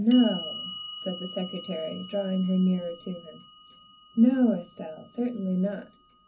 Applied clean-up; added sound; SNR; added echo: none; Clock; 11 dB; reverberation time 0.4 s.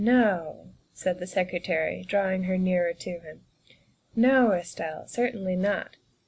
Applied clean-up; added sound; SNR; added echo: none; none; none; none.